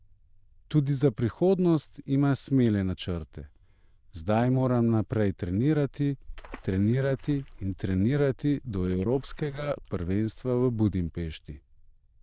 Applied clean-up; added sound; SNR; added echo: neural diffusion model UNIVERSE++.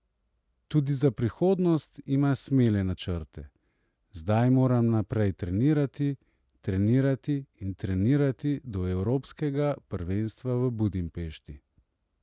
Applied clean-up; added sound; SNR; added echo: none; none; none; none.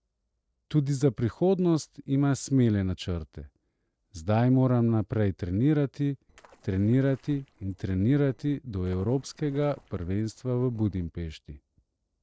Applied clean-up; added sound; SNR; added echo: neural separator model SepFormer DNS4.